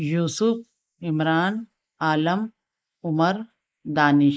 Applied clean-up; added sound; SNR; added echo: neural mask model Resemble Enhance denoiser.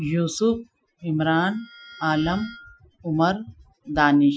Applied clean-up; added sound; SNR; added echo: classical method Wiener filter.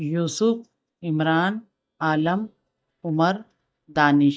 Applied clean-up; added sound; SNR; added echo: neural mask model DeepFilterNet 3.